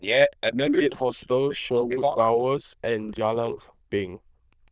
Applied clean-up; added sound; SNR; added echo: neural diffusion model UNIVERSE++.